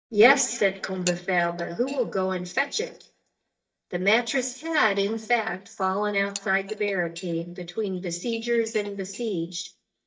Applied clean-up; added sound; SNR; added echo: neural mask model DeepFilterNet 3.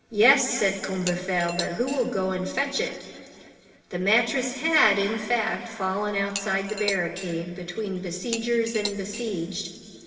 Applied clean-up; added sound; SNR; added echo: none; Cutlery, silverware / Dishes, pots, and pans; 11 dB; reverberation time 2.4 s.